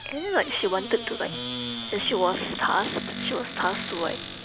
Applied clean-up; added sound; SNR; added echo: none; Squeak / Cupboard open or close; 7 dB; none.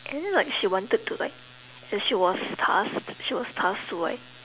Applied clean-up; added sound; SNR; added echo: none; none; none; none.